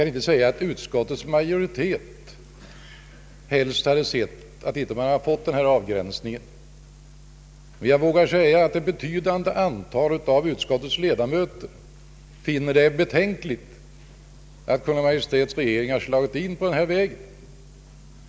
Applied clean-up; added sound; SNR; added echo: none; none; none; none.